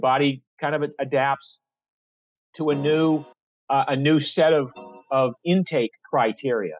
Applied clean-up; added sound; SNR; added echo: classical method spectral subtraction.